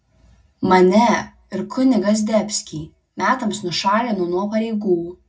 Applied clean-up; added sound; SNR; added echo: none; none; none; reverberation time 0.4 s.